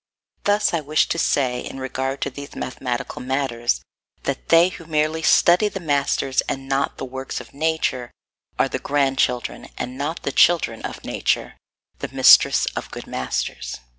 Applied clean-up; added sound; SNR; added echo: none; none; none; none.